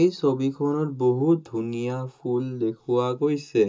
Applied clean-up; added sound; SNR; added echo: none; none; none; reverberation time 0.2 s.